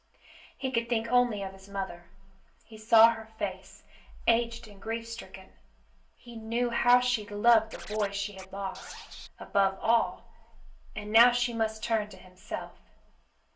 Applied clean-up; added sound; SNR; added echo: none; Scratching (performance technique); 18 dB; reverberation time 0.2 s.